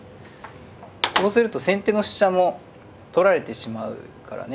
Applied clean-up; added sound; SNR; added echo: none; none; none; none.